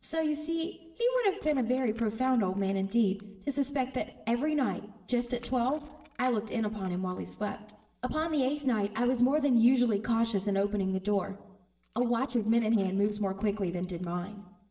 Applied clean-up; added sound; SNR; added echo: neural separator model SepFormer DNS4.